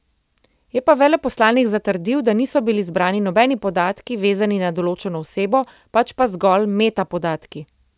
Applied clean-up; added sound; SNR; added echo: none; none; none; none.